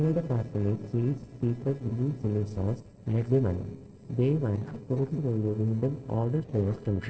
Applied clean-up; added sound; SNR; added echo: neural separator model SepFormer DNS4.